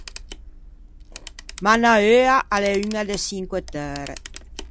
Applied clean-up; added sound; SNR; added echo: none; Camera; 16 dB; none.